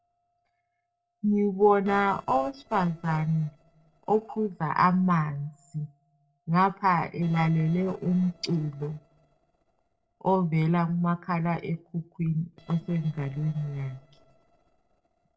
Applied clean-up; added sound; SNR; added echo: neural separator model SepFormer DNS4.